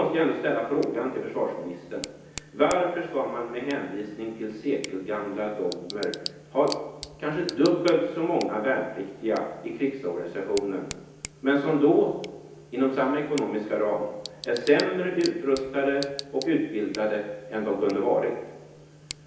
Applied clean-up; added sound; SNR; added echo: none; Tick / Bicycle; 18 dB; reverberation time 0.9 s.